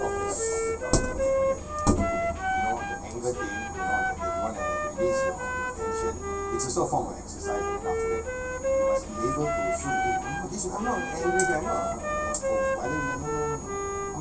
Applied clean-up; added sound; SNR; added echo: none; Wind instrument, woodwind instrument; -2 dB; reverberation time 0.8 s.